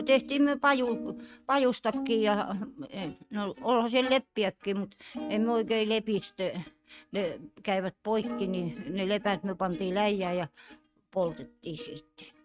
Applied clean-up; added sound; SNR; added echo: neural mask model RNNoise.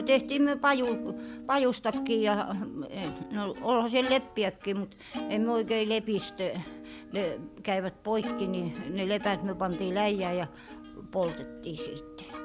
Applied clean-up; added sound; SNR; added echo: none; Plucked string instrument; 11 dB; none.